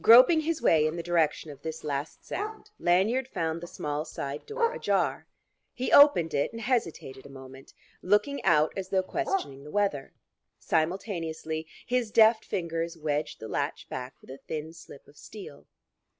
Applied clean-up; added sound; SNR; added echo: none; Bark; 14 dB; none.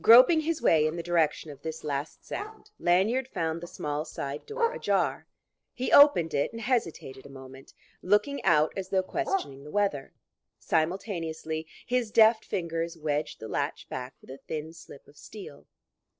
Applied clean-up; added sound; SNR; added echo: neural separator model SepFormer DNS4.